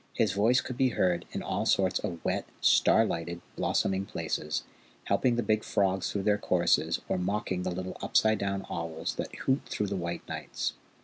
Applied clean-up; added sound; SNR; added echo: none; none; none; none.